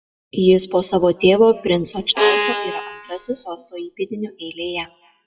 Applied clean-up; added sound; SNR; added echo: classical method WPE with log-MMSE.